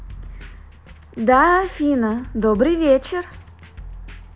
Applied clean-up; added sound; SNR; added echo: none; Drum kit; 17 dB; none.